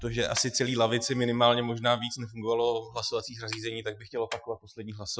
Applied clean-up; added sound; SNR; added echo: classical method Wiener filter.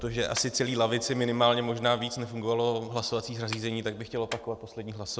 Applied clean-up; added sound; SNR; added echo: none; Clapping; 19 dB; none.